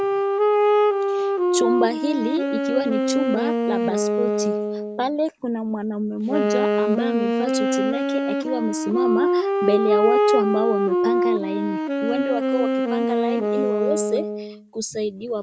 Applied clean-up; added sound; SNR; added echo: none; Wind instrument, woodwind instrument; -4 dB; none.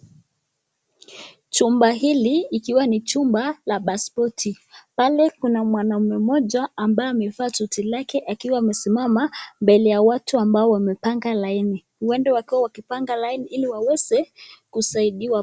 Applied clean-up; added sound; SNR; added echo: none; none; none; none.